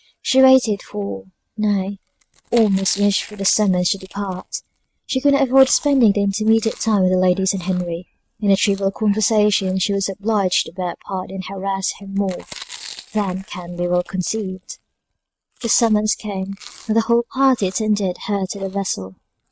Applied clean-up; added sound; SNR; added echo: neural mask model RNNoise.